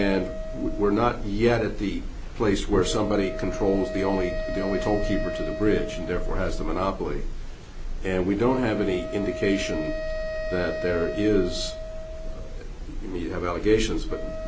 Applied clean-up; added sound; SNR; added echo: none; Wind instrument, woodwind instrument; 10 dB; none.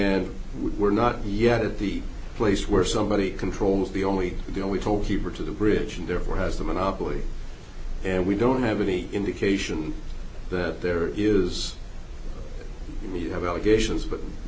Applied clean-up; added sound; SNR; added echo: none; none; none; none.